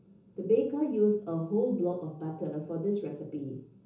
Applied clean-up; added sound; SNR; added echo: none; none; none; reverberation time 0.6 s.